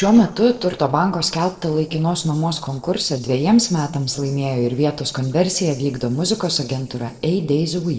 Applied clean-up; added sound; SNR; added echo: neural separator model SepFormer DNS4.